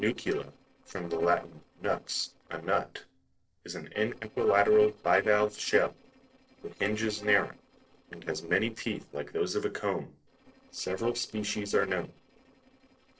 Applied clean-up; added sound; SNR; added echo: neural separator model SepFormer DNS4.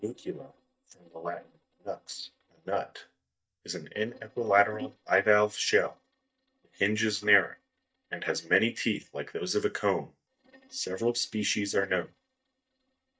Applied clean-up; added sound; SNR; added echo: neural mask model DeepFilterNet 3.